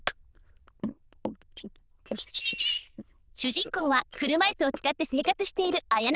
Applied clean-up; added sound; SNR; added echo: neural diffusion model UNIVERSE++.